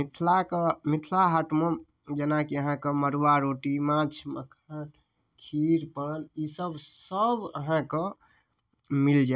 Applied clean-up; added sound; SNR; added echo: none; none; none; none.